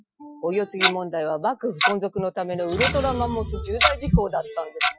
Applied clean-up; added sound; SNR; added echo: classical method Wiener filter.